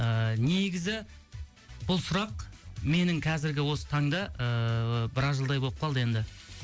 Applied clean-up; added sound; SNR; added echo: none; none; none; none.